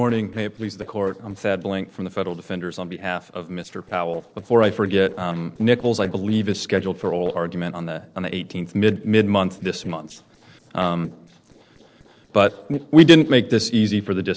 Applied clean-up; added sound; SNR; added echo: neural separator model SepFormer DNS4.